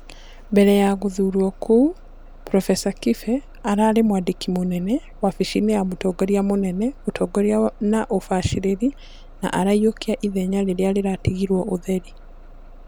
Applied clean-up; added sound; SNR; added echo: none; Bus; 19 dB; none.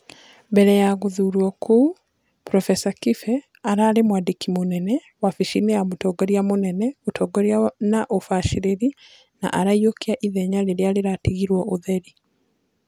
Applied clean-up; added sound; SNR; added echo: none; none; none; none.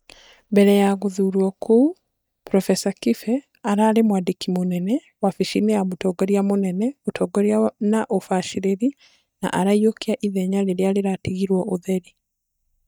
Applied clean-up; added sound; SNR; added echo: neural mask model DeepFilterNet 3.